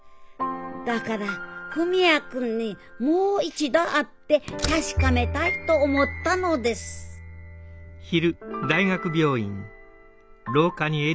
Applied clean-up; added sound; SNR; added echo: none; Slam + Bowed string instrument; 7 dB; none.